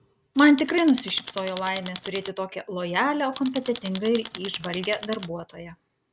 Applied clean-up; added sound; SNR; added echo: none; Tools; 11 dB; none.